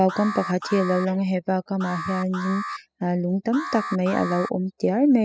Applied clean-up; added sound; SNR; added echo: classical method spectral subtraction.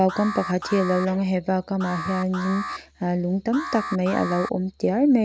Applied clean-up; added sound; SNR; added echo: none; Alarm; 11 dB; none.